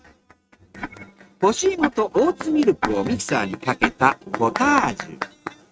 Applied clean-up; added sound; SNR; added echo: neural mask model RNNoise.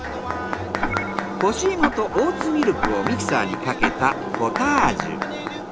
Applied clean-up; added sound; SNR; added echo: none; Tick-tock + Mechanisms; 3 dB; none.